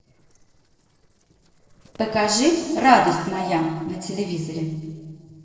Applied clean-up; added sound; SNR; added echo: neural separator model SepFormer DNS4.